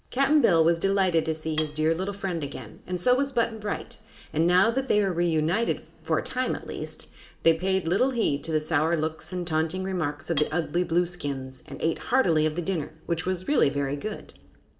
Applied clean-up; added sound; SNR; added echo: none; Cutlery, silverware; 12 dB; reverberation time 0.8 s.